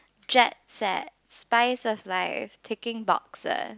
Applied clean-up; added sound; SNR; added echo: none; none; none; none.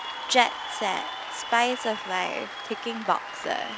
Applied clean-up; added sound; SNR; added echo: none; Applause / Cheering; 7 dB; none.